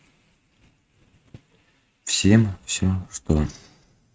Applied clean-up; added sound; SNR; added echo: neural mask model RNNoise.